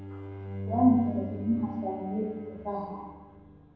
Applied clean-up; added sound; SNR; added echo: none; Bowed string instrument; 9 dB; reverberation time 1.1 s.